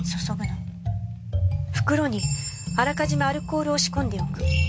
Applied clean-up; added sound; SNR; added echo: none; none; none; none.